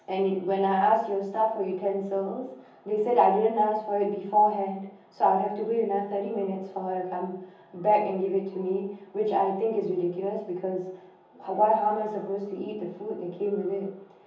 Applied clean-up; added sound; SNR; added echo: none; none; none; reverberation time 0.7 s.